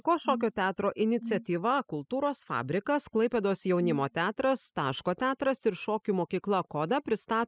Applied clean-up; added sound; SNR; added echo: classical method spectral subtraction.